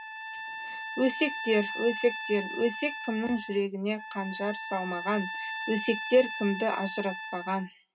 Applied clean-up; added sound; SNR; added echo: none; Trumpet; 8 dB; reverberation time 0.2 s.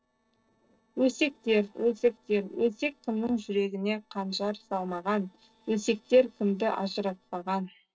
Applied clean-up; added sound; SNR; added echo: neural separator model SepFormer DNS4.